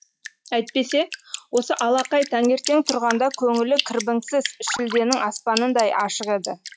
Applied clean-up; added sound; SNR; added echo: classical method log-MMSE.